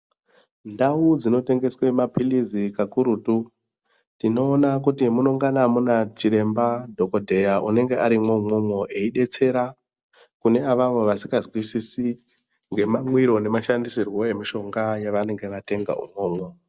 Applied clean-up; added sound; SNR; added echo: none; none; none; none.